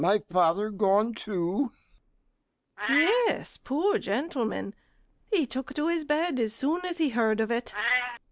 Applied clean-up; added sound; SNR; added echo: neural mask model Resemble Enhance denoiser.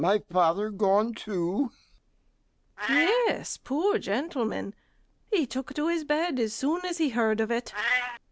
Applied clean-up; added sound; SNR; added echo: none; Meow; 10 dB; none.